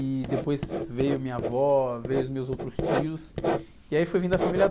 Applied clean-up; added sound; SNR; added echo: none; Writing; 4 dB; none.